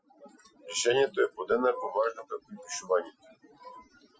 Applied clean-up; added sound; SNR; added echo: classical method Wiener filter.